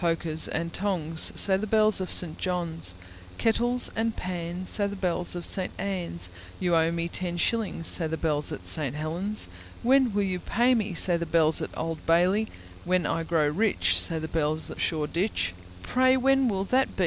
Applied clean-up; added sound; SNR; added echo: none; Mechanical fan; 18 dB; none.